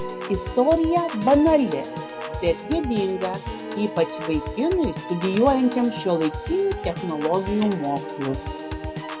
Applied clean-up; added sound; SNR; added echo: none; Piano / Organ; 8 dB; none.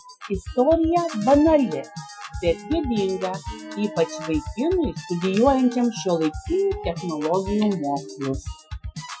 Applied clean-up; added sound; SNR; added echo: classical method Wiener filter.